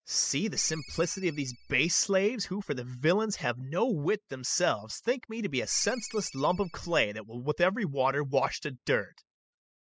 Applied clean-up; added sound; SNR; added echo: classical method spectral subtraction.